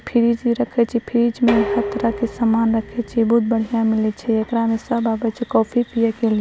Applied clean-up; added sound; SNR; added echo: none; Dishes, pots, and pans; 9 dB; none.